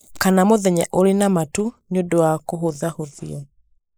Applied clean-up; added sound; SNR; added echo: neural mask model Resemble Enhance denoiser.